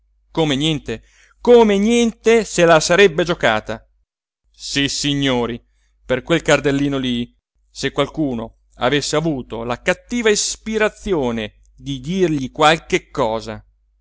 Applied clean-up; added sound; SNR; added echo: none; none; none; none.